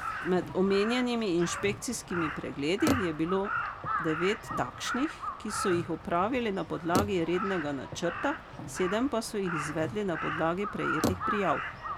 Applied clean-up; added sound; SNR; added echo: none; Bicycle + Crow; 5 dB; none.